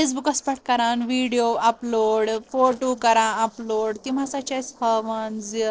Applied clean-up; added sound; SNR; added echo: neural separator model SepFormer DNS4.